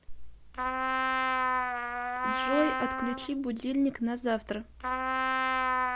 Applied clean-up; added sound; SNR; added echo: none; Trumpet; -2 dB; none.